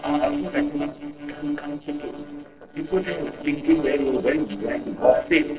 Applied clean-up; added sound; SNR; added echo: neural separator model SepFormer DNS4.